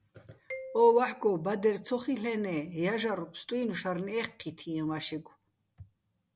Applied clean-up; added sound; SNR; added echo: none; Marimba, xylophone; 19 dB; none.